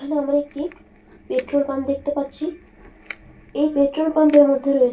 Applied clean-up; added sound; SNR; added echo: none; Crackle; 20 dB; reverberation time 0.2 s.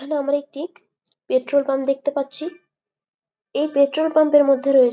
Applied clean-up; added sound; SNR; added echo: none; none; none; none.